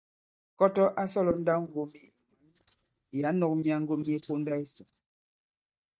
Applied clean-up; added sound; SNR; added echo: neural mask model DeepFilterNet 3.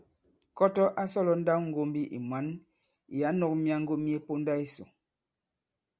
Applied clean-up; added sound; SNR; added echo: none; none; none; none.